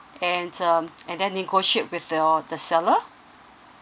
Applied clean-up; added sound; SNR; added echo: none; none; none; none.